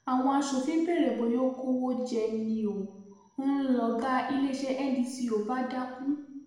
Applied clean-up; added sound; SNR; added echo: none; none; none; reverberation time 1.0 s.